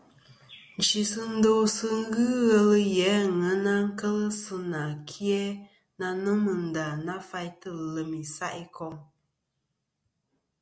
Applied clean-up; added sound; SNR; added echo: none; none; none; none.